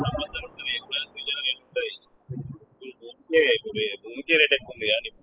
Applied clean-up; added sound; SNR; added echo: classical method spectral subtraction.